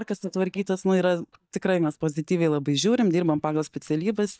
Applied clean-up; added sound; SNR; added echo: neural mask model DeepFilterNet 3.